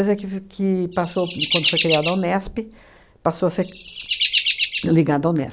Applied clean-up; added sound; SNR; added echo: none; Chirp, tweet; 4 dB; none.